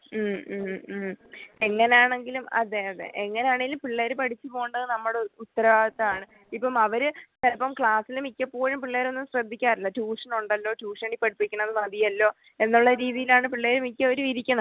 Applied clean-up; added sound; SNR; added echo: none; none; none; none.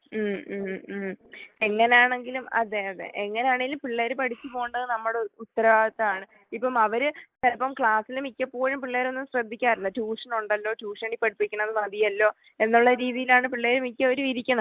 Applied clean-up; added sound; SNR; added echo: neural mask model Resemble Enhance denoiser.